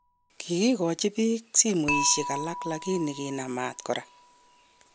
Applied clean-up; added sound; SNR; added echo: none; Dishes, pots, and pans / Chink, clink; 10 dB; none.